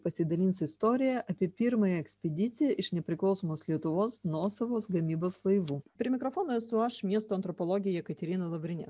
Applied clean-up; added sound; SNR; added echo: none; none; none; none.